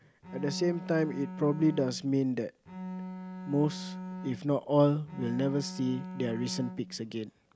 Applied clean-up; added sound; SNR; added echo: none; Bowed string instrument; 10 dB; none.